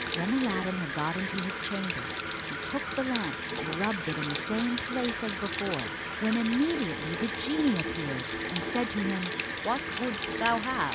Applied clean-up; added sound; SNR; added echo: none; Sink (filling or washing) / Water tap, faucet; 2 dB; none.